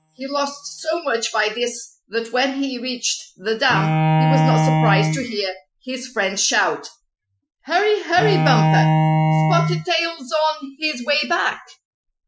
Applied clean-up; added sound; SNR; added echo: classical method Wiener filter.